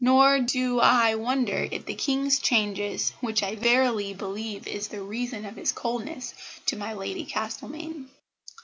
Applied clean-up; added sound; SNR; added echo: none; none; none; none.